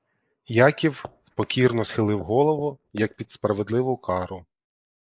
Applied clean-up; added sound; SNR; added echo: neural mask model Resemble Enhance denoiser.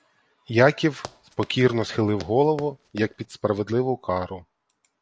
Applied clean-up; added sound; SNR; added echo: none; Run; 20 dB; none.